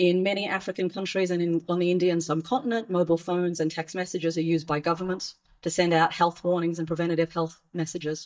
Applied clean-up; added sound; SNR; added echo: neural mask model DeepFilterNet 3.